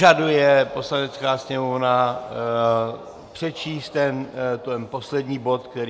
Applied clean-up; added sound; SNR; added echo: none; none; none; none.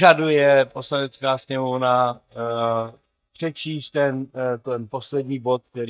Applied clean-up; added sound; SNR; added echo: neural mask model DeepFilterNet 3.